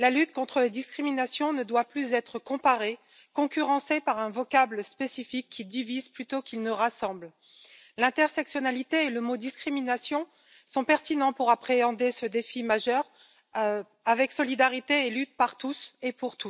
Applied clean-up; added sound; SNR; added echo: none; none; none; none.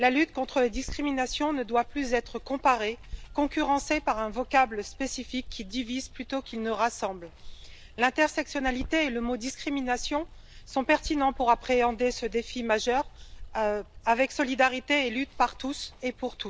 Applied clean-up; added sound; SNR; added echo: none; Water; 15 dB; none.